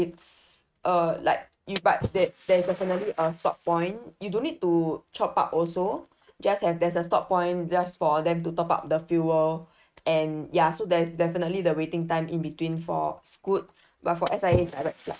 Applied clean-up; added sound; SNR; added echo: neural mask model RNNoise.